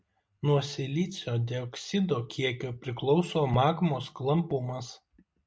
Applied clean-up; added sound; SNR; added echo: none; none; none; none.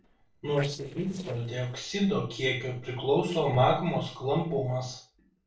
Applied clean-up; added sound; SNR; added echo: neural separator model SepFormer DNS4.